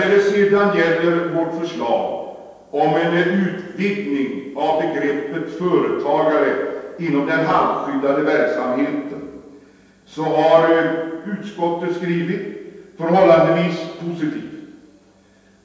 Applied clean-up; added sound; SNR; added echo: none; none; none; reverberation time 1.2 s.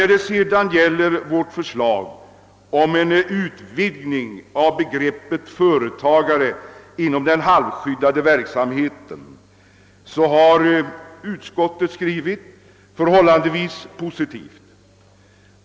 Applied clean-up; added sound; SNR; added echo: none; none; none; none.